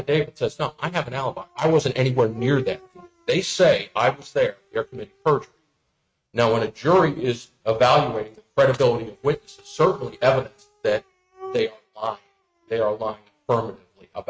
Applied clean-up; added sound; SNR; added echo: neural mask model RNNoise.